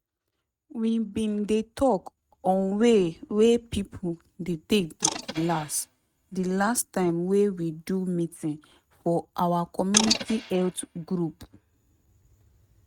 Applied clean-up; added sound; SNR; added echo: neural mask model RNNoise.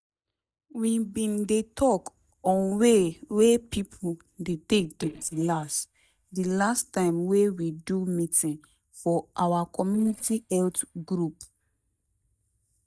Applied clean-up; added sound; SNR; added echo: neural mask model DeepFilterNet 3.